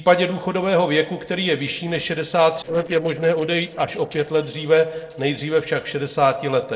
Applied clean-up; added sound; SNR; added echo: neural separator model SepFormer DNS4.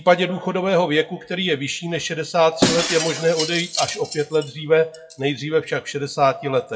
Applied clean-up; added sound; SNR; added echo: classical method WPE with log-MMSE.